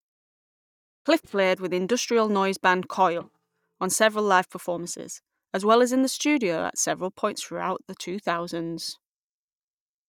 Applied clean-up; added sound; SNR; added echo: neural mask model DeepFilterNet 3.